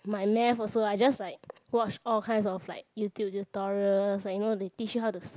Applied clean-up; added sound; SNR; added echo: none; none; none; none.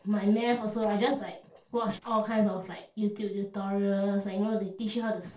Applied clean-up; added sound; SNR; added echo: neural separator model SepFormer DNS4.